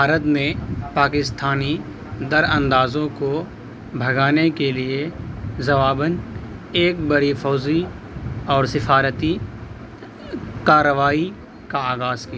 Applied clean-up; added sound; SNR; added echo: none; none; none; none.